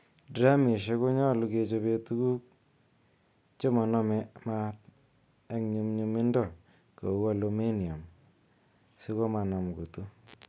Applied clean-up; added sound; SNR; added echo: none; none; none; none.